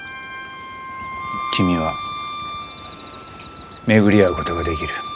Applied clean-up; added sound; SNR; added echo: none; none; none; none.